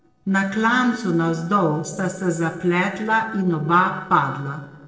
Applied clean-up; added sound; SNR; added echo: neural separator model SepFormer DNS4.